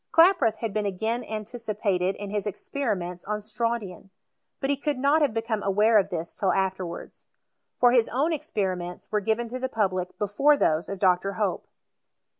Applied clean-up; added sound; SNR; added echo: none; none; none; none.